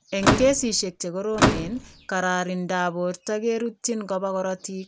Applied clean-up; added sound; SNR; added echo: none; Slam / Microwave oven; -2 dB; none.